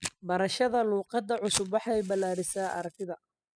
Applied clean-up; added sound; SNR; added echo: classical method spectral subtraction.